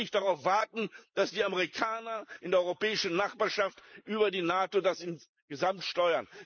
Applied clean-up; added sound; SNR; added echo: neural mask model Resemble Enhance denoiser.